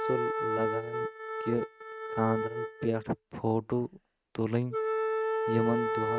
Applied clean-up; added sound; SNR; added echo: neural mask model RNNoise.